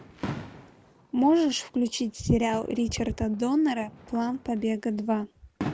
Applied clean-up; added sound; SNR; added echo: none; Fireworks; 14 dB; none.